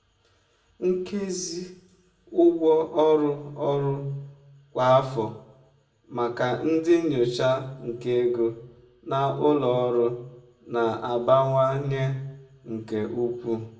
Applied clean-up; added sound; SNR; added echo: none; none; none; reverberation time 0.5 s.